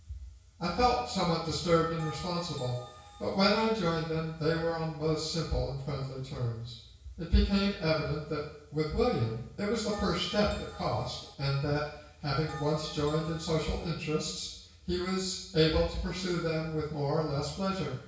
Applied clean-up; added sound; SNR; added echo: none; Bell; 17 dB; reverberation time 0.6 s.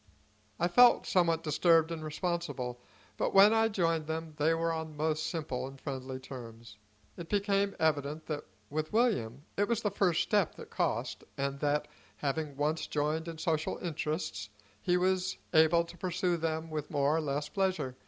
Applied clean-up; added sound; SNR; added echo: none; none; none; none.